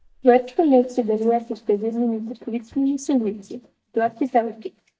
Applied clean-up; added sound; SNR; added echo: neural mask model DeepFilterNet 3.